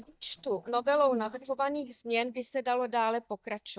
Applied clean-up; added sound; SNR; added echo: neural mask model DeepFilterNet 3.